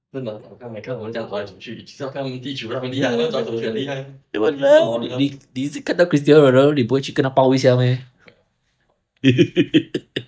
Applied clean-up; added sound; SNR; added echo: neural mask model DeepFilterNet 3.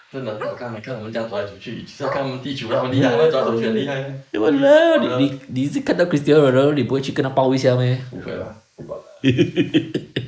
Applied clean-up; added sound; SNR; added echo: neural mask model Resemble Enhance denoiser.